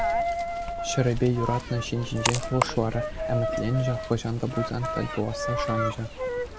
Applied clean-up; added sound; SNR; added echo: none; Coin (dropping); 2 dB; none.